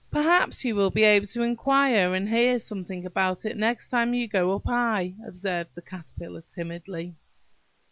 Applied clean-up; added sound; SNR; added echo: neural mask model Resemble Enhance denoiser.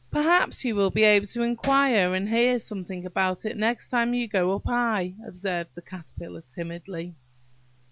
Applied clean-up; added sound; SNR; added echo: none; Hammer; 13 dB; none.